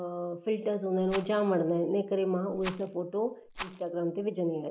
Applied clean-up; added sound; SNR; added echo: none; Rattle; 14 dB; none.